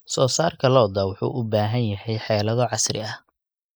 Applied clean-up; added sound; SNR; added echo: neural mask model Resemble Enhance denoiser.